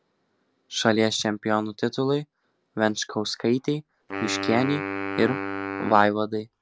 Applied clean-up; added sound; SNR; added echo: none; Wind instrument, woodwind instrument; 7 dB; none.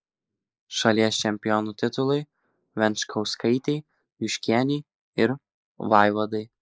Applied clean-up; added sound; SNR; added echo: neural mask model Resemble Enhance denoiser.